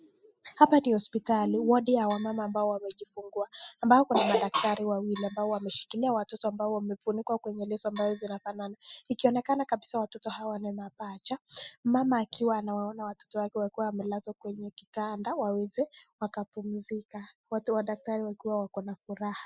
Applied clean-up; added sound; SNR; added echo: classical method spectral subtraction.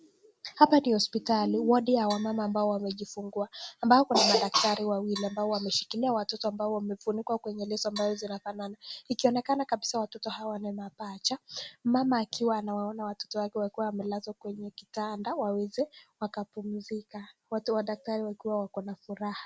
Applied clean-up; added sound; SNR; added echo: none; Percussion; 19 dB; none.